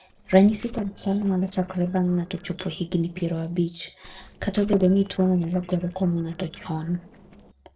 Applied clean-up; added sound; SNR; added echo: neural separator model SepFormer DNS4.